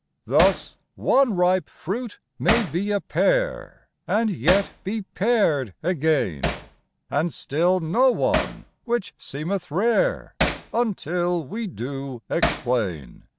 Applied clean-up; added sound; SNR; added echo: none; Hammer; 9 dB; none.